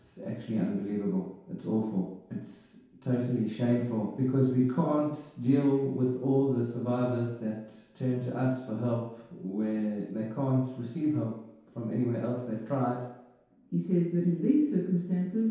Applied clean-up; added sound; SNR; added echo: none; none; none; reverberation time 0.8 s.